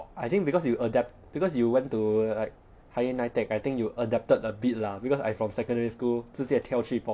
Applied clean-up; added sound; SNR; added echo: none; none; none; none.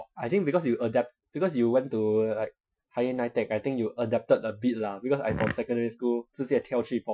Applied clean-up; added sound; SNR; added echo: classical method Wiener filter.